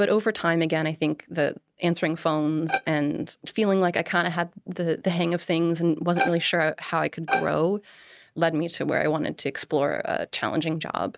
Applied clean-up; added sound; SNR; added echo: neural mask model RNNoise.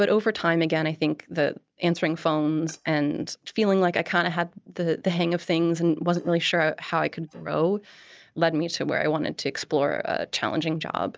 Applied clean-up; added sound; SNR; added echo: neural mask model DeepFilterNet 3.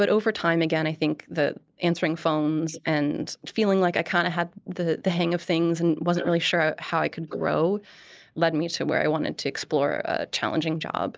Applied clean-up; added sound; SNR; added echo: neural mask model Resemble Enhance denoiser.